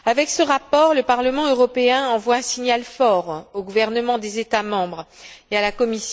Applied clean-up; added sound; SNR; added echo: none; none; none; none.